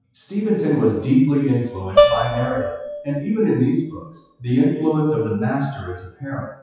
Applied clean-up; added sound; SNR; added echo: classical method WPE with log-MMSE.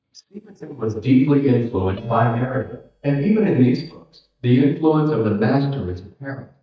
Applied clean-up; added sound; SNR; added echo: neural mask model DeepFilterNet 3.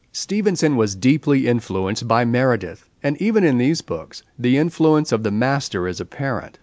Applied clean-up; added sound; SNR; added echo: none; none; none; none.